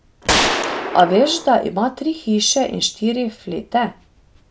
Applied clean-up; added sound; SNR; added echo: none; Gunshot, gunfire; 1 dB; none.